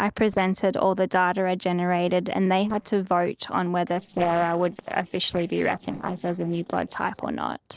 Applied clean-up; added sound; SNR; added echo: neural separator model SepFormer DNS4.